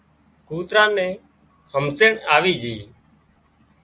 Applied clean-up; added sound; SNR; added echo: none; none; none; none.